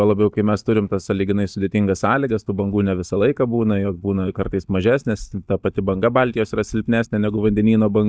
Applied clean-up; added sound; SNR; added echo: neural mask model DeepFilterNet 3.